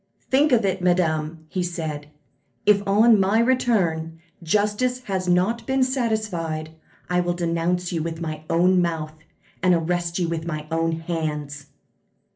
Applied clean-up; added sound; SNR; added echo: none; none; none; reverberation time 0.3 s.